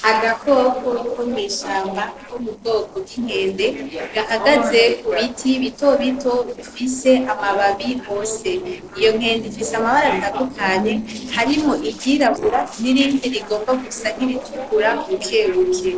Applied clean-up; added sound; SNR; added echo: neural separator model SepFormer DNS4.